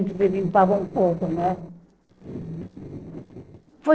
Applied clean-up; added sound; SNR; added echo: neural separator model SepFormer DNS4.